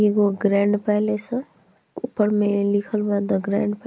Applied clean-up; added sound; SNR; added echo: none; none; none; none.